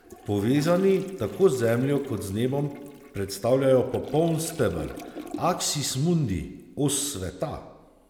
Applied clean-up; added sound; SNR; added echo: none; Toilet flush; 20 dB; none.